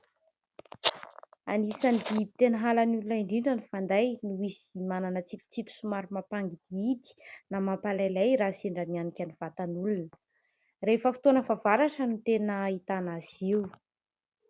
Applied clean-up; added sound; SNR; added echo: none; none; none; none.